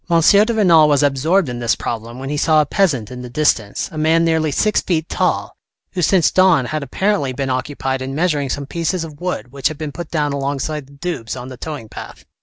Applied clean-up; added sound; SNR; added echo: none; none; none; none.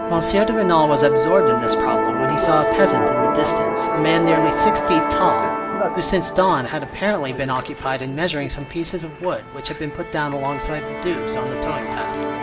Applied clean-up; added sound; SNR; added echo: none; Musical instrument; 0 dB; reverberation time 0.4 s.